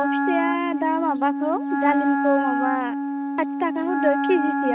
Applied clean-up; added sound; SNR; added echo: neural mask model RNNoise.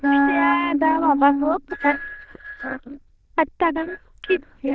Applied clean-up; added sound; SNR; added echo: neural diffusion model UNIVERSE++.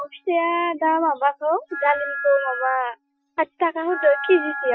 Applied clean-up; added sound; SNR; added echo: classical method Wiener filter.